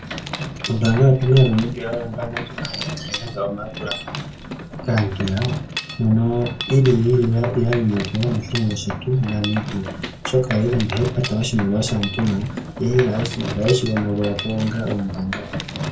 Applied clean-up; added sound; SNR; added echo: none; Mechanisms; 9 dB; reverberation time 0.2 s.